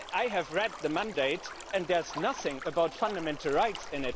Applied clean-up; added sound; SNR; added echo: none; Stream; 11 dB; none.